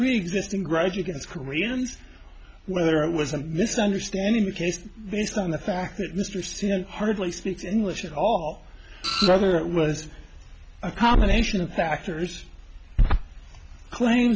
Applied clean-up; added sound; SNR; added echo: none; Printer; 3 dB; none.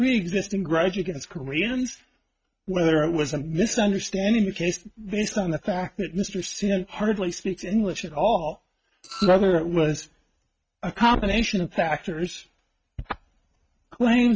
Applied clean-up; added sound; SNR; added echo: neural mask model RNNoise.